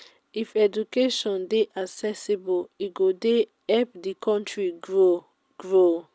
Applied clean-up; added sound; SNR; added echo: none; none; none; none.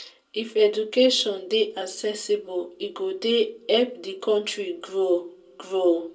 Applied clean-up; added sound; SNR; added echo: none; none; none; reverberation time 0.2 s.